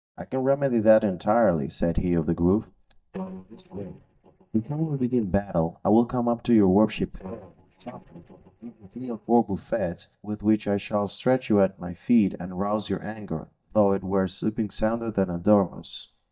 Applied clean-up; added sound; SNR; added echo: neural mask model DeepFilterNet 3.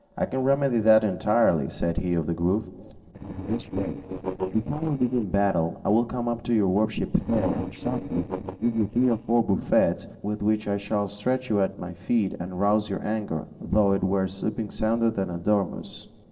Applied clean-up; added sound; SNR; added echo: neural separator model SepFormer DNS4.